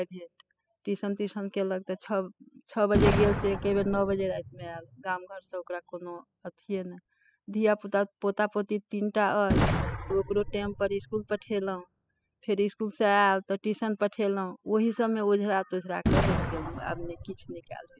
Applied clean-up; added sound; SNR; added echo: classical method spectral subtraction.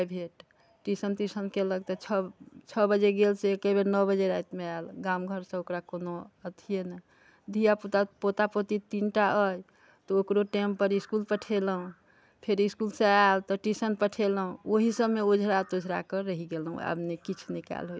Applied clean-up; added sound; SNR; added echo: none; none; none; none.